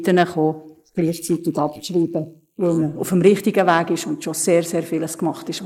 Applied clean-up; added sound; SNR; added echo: neural mask model Resemble Enhance denoiser.